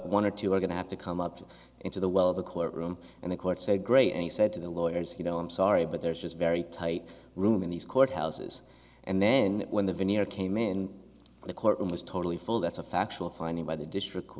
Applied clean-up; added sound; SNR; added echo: none; none; none; none.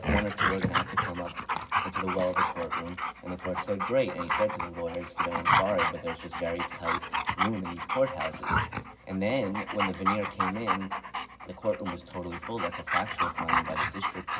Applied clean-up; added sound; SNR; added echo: none; Dog; -2 dB; reverberation time 0.4 s.